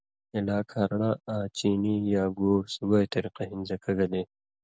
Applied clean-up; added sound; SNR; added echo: none; none; none; none.